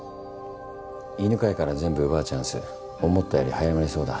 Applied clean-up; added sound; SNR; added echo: none; none; none; none.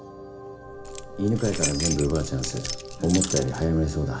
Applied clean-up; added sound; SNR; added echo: none; Keys jangling; 5 dB; reverberation time 0.4 s.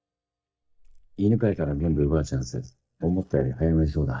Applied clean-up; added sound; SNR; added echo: neural mask model DeepFilterNet 3.